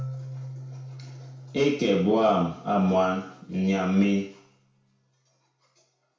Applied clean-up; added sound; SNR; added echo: none; Marimba, xylophone; 16 dB; reverberation time 0.6 s.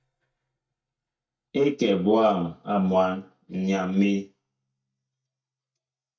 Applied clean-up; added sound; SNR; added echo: neural mask model DeepFilterNet 3.